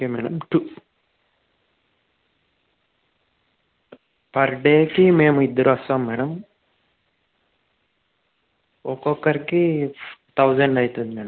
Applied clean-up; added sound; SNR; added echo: none; none; none; none.